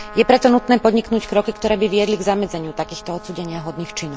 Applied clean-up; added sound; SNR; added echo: none; Trumpet + Bird vocalization, bird call, bird song; 18 dB; none.